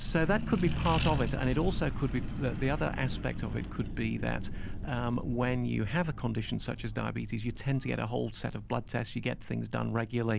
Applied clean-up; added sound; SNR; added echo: none; Accelerating, revving, vroom; 4 dB; none.